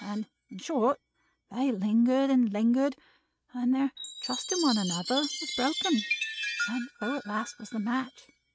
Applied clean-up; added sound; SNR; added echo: neural mask model RNNoise.